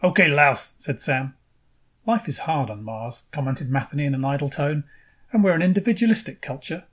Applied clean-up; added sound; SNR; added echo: none; none; none; none.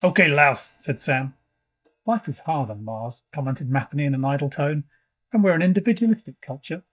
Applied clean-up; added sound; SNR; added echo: neural mask model DeepFilterNet 3.